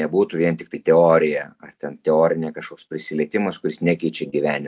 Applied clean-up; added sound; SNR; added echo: none; none; none; none.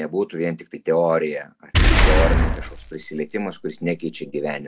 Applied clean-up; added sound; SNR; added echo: none; Boom; -5 dB; none.